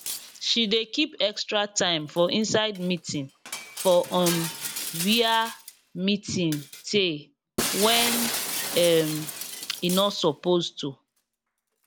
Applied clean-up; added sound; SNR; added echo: none; Shatter; 8 dB; none.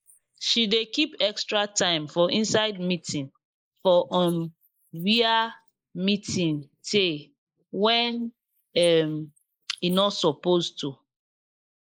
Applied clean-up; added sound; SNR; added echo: neural mask model Resemble Enhance denoiser.